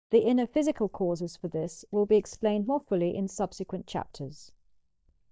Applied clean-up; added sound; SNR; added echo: neural mask model DeepFilterNet 3.